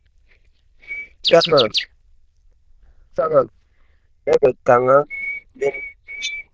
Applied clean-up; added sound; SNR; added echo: neural diffusion model UNIVERSE++.